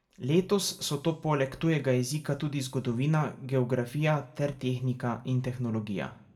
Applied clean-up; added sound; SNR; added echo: none; none; none; reverberation time 0.5 s.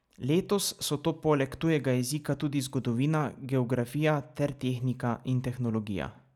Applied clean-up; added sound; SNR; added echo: none; none; none; none.